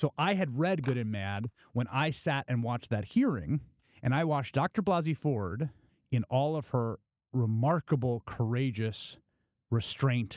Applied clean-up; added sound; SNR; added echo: neural mask model DeepFilterNet 3.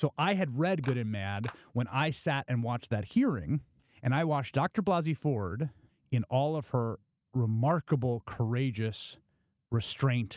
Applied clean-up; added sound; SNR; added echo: neural mask model RNNoise.